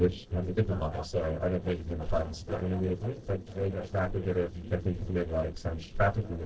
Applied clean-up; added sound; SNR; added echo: neural separator model SepFormer DNS4.